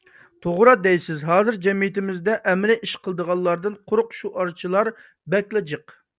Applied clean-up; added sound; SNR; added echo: none; none; none; none.